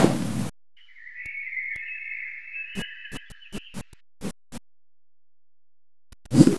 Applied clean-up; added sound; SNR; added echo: none; Bird; 9 dB; none.